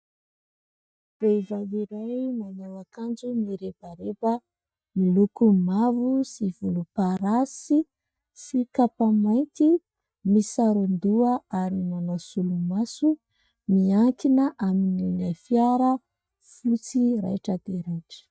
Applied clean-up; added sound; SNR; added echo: neural mask model DeepFilterNet 3.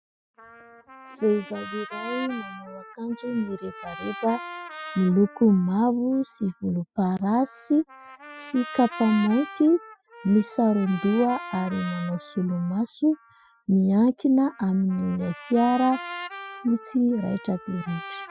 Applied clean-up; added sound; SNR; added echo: classical method spectral subtraction.